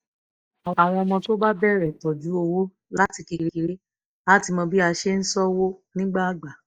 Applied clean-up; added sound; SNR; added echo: neural mask model DeepFilterNet 3.